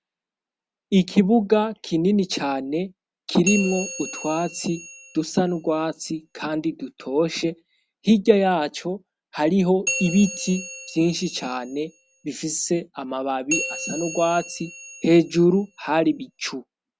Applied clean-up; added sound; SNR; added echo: none; Bell; 10 dB; none.